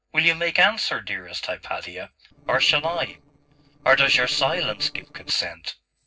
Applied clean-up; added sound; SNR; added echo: neural separator model SepFormer DNS4.